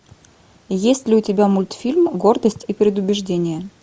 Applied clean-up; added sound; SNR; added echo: none; none; none; none.